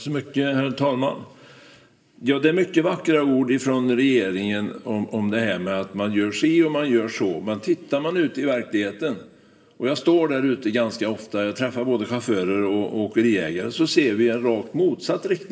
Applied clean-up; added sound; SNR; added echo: none; none; none; reverberation time 1.9 s.